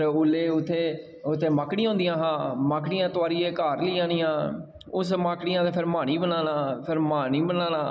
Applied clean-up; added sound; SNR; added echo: none; none; none; none.